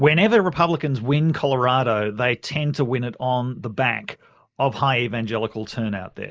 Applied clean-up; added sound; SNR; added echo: neural mask model Resemble Enhance denoiser.